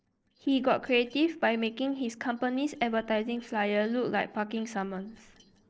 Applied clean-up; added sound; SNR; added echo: neural separator model SepFormer DNS4.